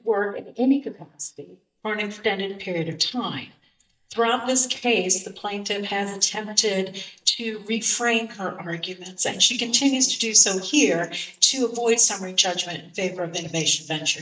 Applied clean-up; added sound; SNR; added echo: neural mask model DeepFilterNet 3.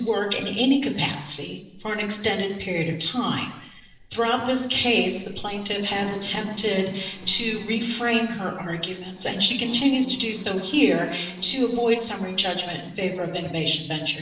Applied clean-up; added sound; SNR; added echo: neural separator model SepFormer DNS4.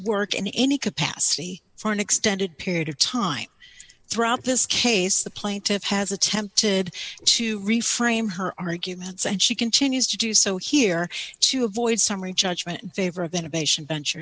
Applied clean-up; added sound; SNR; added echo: none; none; none; none.